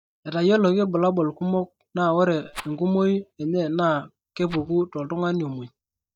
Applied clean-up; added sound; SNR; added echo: neural mask model DeepFilterNet 3.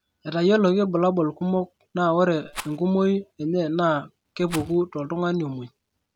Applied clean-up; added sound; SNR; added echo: none; Rattle; 17 dB; none.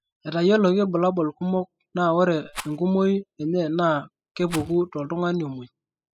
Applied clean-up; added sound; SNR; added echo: classical method spectral subtraction.